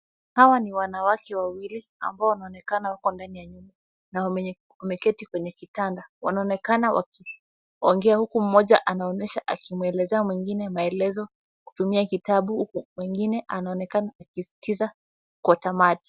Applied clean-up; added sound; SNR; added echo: none; none; none; none.